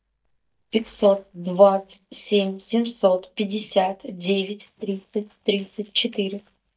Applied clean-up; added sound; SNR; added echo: neural mask model DeepFilterNet 3.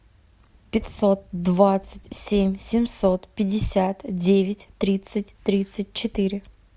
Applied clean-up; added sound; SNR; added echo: none; none; none; none.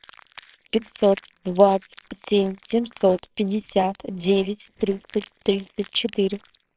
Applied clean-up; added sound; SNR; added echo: neural separator model SepFormer WHAMR!.